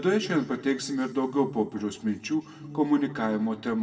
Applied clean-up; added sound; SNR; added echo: none; Brass instrument; 20 dB; reverberation time 1.1 s.